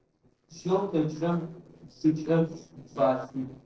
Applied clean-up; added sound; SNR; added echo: neural separator model SepFormer DNS4.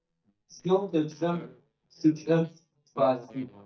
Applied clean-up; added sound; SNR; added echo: neural mask model DeepFilterNet 3.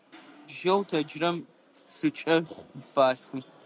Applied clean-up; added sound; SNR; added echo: none; none; none; none.